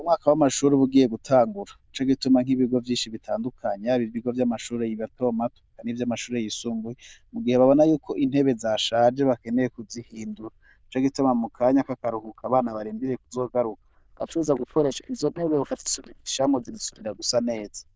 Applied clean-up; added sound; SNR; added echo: neural diffusion model UNIVERSE++.